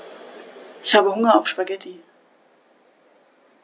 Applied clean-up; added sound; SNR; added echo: none; none; none; none.